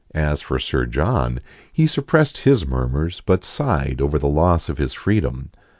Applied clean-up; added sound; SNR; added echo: none; none; none; none.